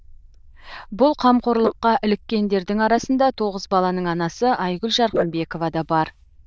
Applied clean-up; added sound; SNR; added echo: neural diffusion model UNIVERSE++.